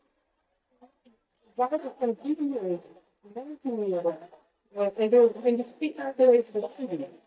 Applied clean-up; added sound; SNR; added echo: neural mask model DeepFilterNet 3.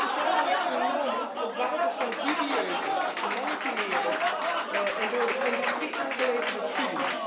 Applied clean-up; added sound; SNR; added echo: none; Applause; -4 dB; reverberation time 2.2 s.